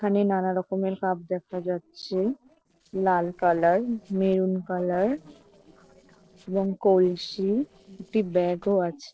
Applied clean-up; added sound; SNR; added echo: neural separator model SepFormer DNS4.